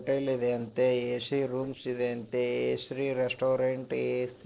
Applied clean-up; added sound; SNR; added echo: neural separator model SepFormer DNS4.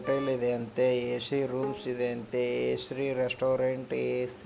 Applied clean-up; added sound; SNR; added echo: none; Wind instrument, woodwind instrument + Bowed string instrument; 15 dB; none.